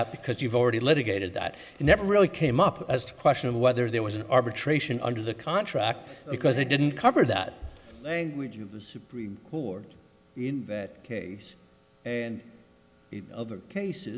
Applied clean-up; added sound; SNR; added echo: none; none; none; none.